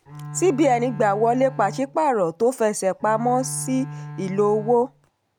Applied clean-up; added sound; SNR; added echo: none; Bowed string instrument; 13 dB; none.